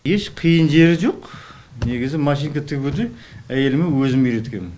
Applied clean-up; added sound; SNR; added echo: none; none; none; none.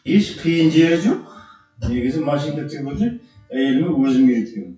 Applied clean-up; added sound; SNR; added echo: classical method WPE with log-MMSE.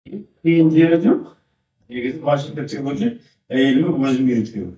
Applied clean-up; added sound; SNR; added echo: neural mask model DeepFilterNet 3.